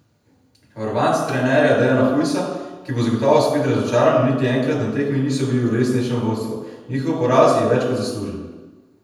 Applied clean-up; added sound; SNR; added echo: none; none; none; reverberation time 1.0 s.